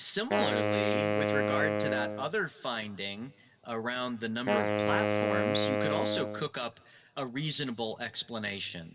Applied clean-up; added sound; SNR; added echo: none; Wind instrument, woodwind instrument; -3 dB; reverberation time 1.5 s.